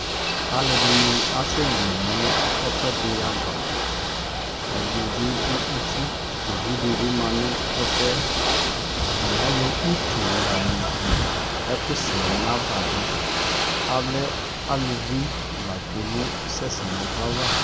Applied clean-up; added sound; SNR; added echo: none; Ocean / Boat, Water vehicle; -4 dB; none.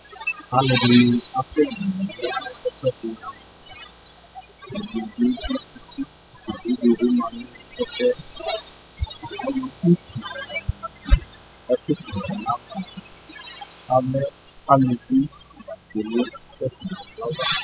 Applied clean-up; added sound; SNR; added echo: classical method spectral subtraction.